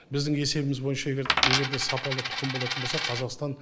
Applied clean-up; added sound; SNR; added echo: none; Coin (dropping); -1 dB; none.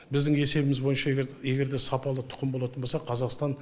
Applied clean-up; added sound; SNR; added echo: none; none; none; none.